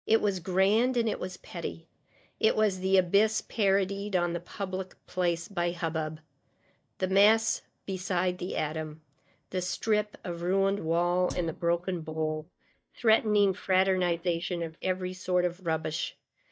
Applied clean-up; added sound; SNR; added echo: neural mask model DeepFilterNet 3.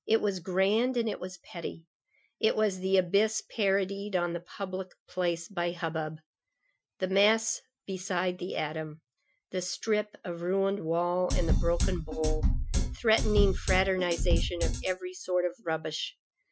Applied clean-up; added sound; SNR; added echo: classical method Wiener filter.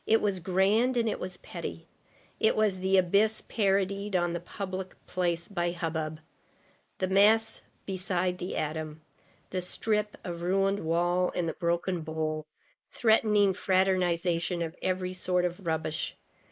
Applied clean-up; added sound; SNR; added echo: neural mask model Resemble Enhance denoiser.